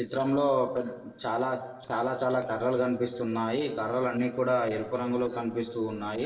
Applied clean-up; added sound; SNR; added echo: neural separator model SepFormer DNS4.